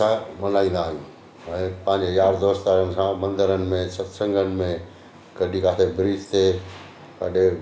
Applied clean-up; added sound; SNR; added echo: none; none; none; none.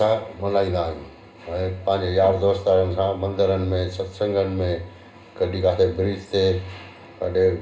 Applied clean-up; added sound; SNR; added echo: none; none; none; reverberation time 0.2 s.